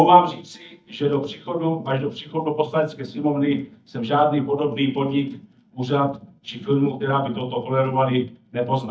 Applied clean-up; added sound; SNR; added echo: neural mask model DeepFilterNet 3.